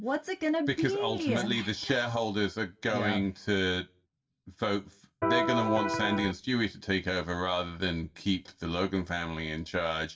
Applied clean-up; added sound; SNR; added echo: none; Electric guitar; -2 dB; reverberation time 0.2 s.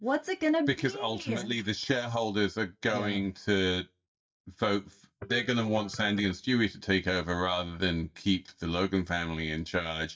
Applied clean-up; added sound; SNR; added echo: neural mask model DeepFilterNet 3.